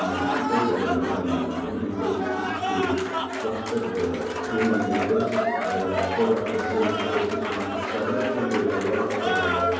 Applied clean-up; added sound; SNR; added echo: none; Applause / Cheering; 3 dB; reverberation time 2.2 s.